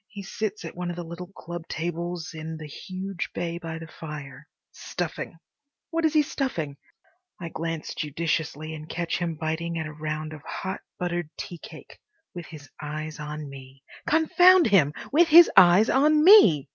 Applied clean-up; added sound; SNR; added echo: none; none; none; none.